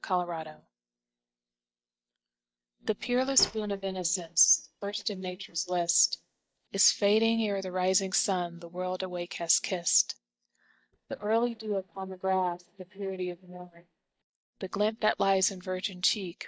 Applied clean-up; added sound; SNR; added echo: neural mask model DeepFilterNet 3.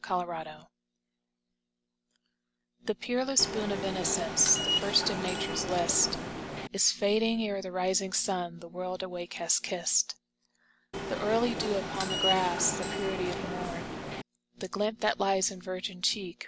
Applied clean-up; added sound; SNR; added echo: none; Subway, metro, underground; 2 dB; none.